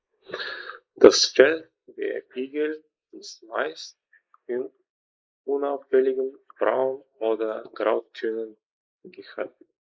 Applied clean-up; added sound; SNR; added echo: neural mask model Resemble Enhance denoiser.